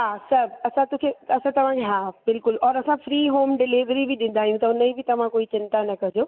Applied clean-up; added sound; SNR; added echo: none; none; none; none.